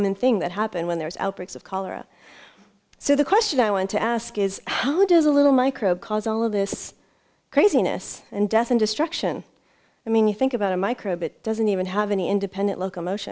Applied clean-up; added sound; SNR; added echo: none; none; none; none.